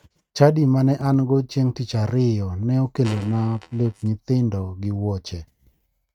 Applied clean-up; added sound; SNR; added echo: neural mask model RNNoise.